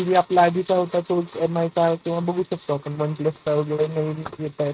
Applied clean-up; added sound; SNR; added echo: neural mask model RNNoise.